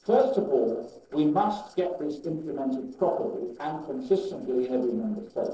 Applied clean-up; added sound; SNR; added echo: neural separator model SepFormer DNS4.